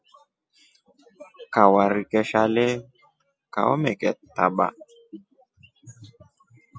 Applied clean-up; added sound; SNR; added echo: none; none; none; none.